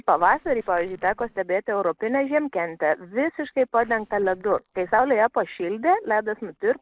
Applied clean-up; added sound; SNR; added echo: neural mask model Resemble Enhance denoiser.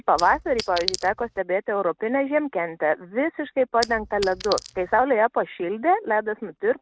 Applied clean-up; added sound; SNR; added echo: neural mask model RNNoise.